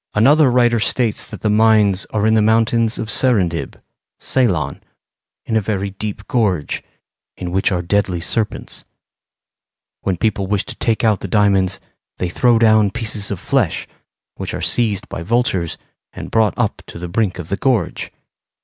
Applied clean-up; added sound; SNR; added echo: none; none; none; none.